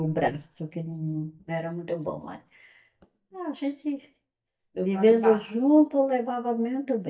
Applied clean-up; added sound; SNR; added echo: neural mask model DeepFilterNet 3.